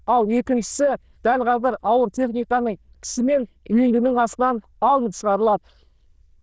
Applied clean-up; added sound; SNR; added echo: neural diffusion model UNIVERSE++.